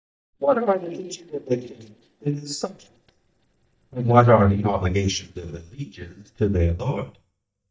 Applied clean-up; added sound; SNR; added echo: neural mask model DeepFilterNet 3.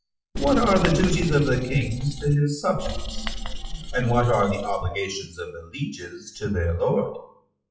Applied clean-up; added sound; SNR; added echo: classical method WPE with log-MMSE.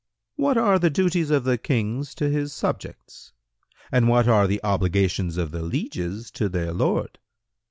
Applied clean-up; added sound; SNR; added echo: none; none; none; none.